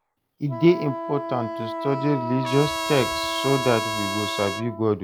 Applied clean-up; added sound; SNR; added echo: none; Wind instrument, woodwind instrument + Trumpet; 5 dB; none.